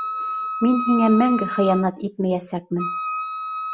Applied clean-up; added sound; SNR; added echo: none; Wind instrument, woodwind instrument; 6 dB; none.